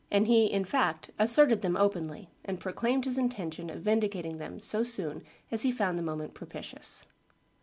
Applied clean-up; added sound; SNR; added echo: none; none; none; none.